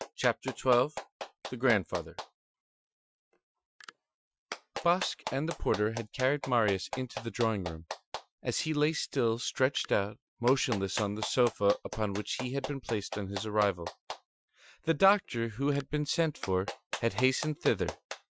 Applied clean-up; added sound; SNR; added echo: classical method Wiener filter.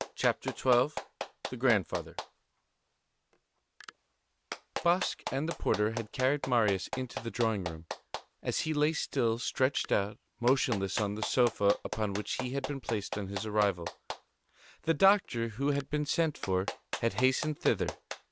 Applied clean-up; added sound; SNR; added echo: none; Clapping; 11 dB; none.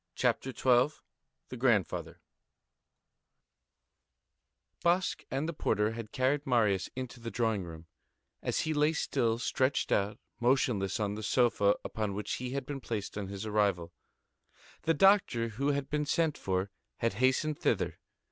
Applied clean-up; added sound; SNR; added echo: none; none; none; none.